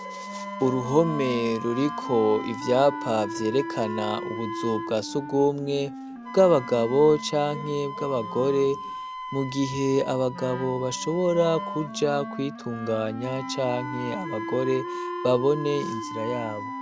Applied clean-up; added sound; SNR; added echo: none; Wind instrument, woodwind instrument + Wind instrument, woodwind instrument; 9 dB; none.